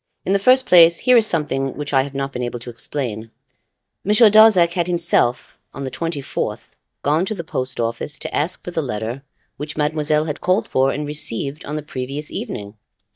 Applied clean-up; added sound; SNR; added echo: neural mask model DeepFilterNet 3.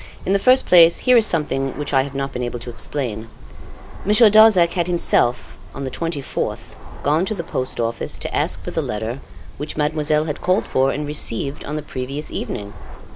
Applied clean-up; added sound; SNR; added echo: none; Fixed-wing aircraft, airplane; 11 dB; none.